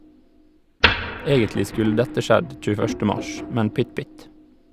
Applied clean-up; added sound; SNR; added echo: none; Wood; 5 dB; none.